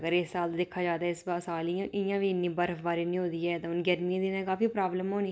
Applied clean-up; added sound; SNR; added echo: none; none; none; none.